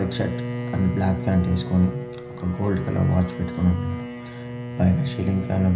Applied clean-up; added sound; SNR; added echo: none; Bowed string instrument; 9 dB; reverberation time 0.5 s.